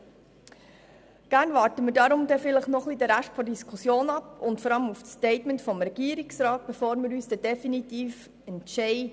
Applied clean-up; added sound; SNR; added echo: none; none; none; none.